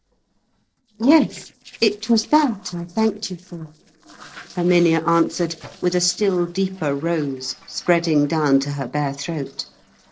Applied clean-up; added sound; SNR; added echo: neural separator model SepFormer DNS4.